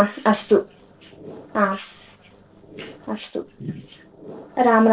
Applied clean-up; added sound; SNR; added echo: neural separator model SepFormer DNS4.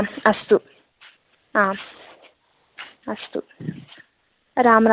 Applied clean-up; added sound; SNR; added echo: none; none; none; none.